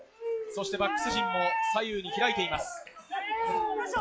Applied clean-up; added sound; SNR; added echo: classical method log-MMSE.